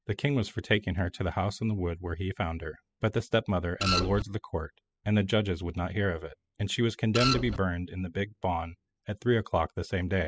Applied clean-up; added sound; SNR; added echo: classical method spectral subtraction.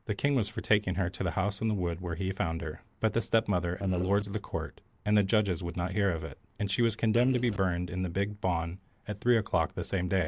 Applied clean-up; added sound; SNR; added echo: neural separator model SepFormer DNS4.